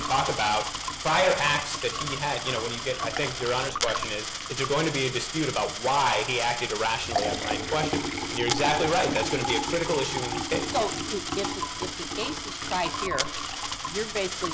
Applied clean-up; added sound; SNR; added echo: none; Coin (dropping) + Liquid; 3 dB; none.